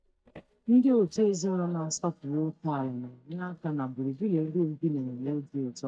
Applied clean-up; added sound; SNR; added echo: neural mask model DeepFilterNet 3.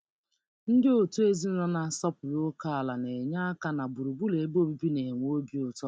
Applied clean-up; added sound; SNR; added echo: none; none; none; none.